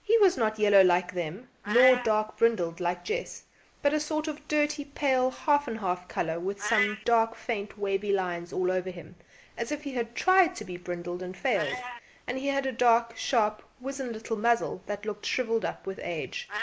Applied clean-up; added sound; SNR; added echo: neural mask model Resemble Enhance denoiser.